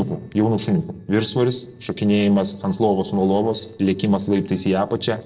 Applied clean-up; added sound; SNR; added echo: neural separator model SepFormer DNS4.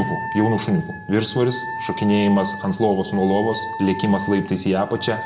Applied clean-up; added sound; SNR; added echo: none; Wind instrument, woodwind instrument; 10 dB; reverberation time 1.5 s.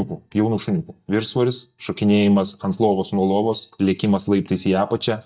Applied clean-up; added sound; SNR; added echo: neural mask model DeepFilterNet 3.